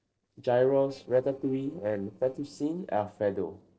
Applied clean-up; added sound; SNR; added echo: neural separator model SepFormer DNS4.